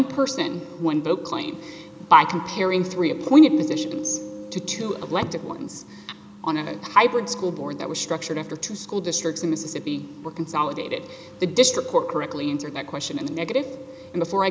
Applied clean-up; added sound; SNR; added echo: none; none; none; none.